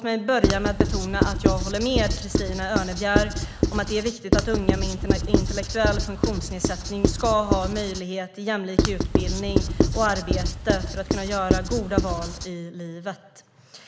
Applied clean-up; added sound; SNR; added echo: none; Writing; -3 dB; none.